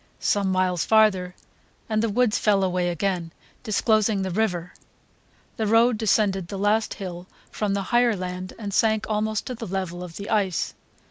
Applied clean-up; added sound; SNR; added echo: none; none; none; none.